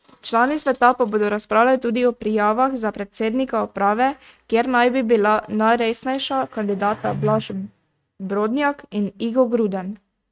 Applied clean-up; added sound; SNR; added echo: neural mask model RNNoise.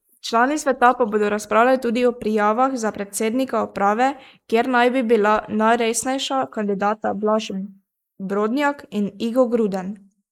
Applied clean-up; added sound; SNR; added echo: neural mask model Resemble Enhance denoiser.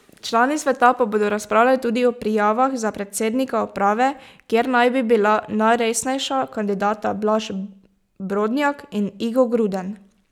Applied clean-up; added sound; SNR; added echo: none; none; none; none.